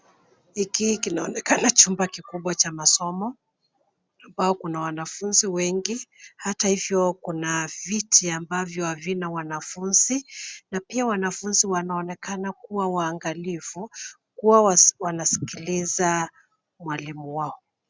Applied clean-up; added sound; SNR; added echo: none; none; none; none.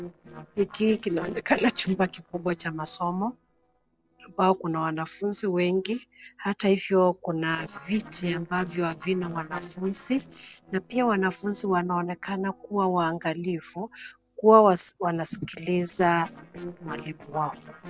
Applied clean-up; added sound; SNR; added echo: neural separator model SepFormer DNS4.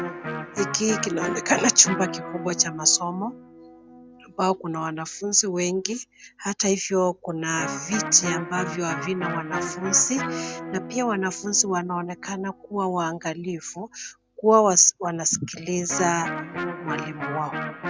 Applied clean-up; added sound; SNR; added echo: none; Electric guitar; 10 dB; none.